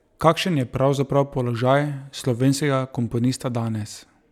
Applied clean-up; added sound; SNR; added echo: none; none; none; none.